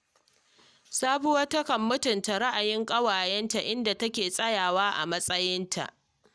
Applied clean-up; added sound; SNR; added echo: none; none; none; none.